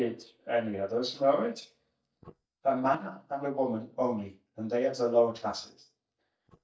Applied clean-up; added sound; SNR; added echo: neural mask model DeepFilterNet 3.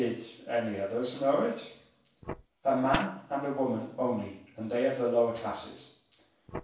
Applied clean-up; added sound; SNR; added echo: none; Fire; 15 dB; reverberation time 0.7 s.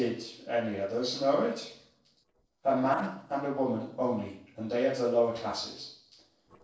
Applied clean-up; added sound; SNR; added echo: neural separator model SepFormer DNS4.